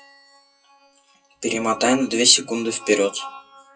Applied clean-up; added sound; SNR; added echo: classical method WPE with log-MMSE.